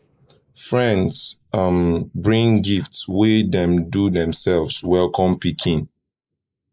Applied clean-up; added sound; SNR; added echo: neural mask model Resemble Enhance denoiser.